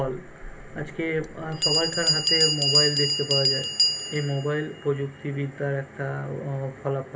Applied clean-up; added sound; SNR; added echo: none; Bell; -1 dB; reverberation time 0.3 s.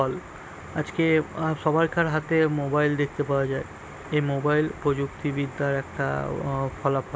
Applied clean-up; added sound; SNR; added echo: none; none; none; none.